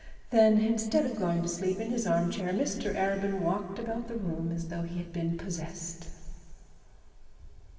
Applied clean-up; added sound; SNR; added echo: none; none; none; reverberation time 2.4 s.